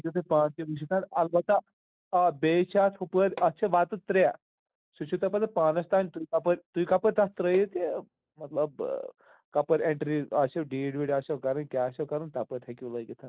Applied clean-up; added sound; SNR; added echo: neural mask model DeepFilterNet 3.